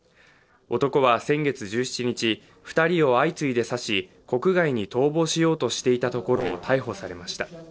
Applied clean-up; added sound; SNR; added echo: neural separator model SepFormer DNS4.